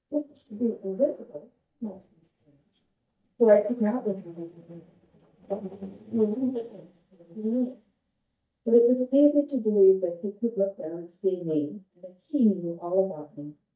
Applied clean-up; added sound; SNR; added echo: neural mask model DeepFilterNet 3.